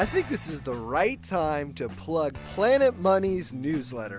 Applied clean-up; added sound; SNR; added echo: none; none; none; none.